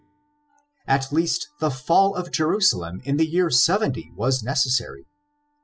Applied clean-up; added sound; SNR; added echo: classical method spectral subtraction.